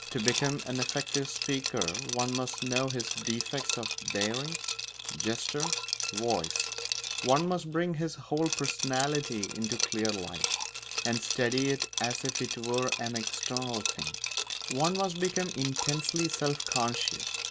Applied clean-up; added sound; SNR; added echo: none; Liquid; 2 dB; none.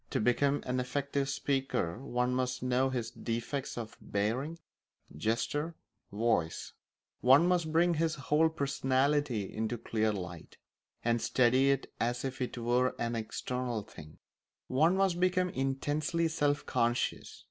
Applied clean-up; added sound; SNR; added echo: none; none; none; none.